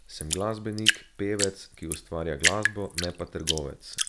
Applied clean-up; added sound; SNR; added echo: none; Drip; -2 dB; none.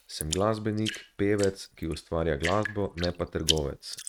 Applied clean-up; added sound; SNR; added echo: neural mask model RNNoise.